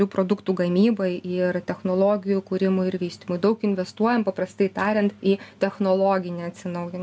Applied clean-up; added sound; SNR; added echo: none; none; none; none.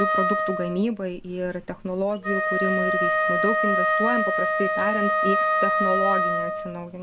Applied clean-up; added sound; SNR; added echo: none; Wind instrument, woodwind instrument; -4 dB; none.